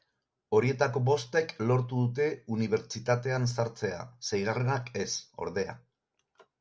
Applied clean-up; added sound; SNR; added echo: none; none; none; none.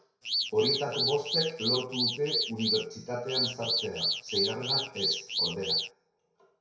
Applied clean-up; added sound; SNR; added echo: none; Alarm / Car; -2 dB; reverberation time 0.6 s.